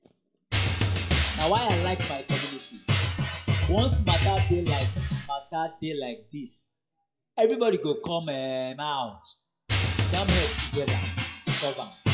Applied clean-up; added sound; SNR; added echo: classical method WPE with log-MMSE.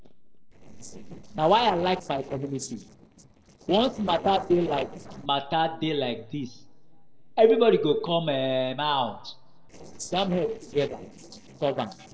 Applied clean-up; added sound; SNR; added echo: neural separator model SepFormer DNS4.